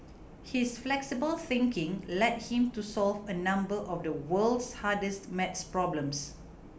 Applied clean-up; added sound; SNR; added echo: none; none; none; none.